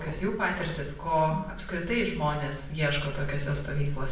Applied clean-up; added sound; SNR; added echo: none; none; none; reverberation time 0.6 s.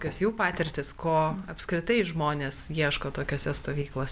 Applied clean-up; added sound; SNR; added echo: none; none; none; none.